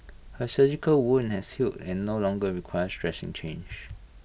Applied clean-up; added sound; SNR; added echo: none; none; none; none.